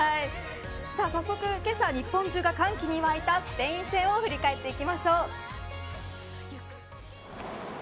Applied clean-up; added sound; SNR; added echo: none; none; none; none.